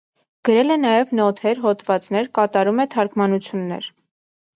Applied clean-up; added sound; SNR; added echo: none; none; none; none.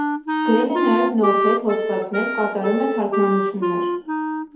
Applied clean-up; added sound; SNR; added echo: none; Wind instrument, woodwind instrument; 0 dB; reverberation time 2.1 s.